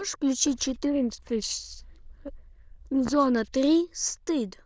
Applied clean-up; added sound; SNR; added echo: neural diffusion model UNIVERSE++.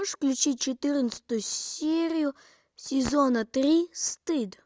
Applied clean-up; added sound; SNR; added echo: none; none; none; none.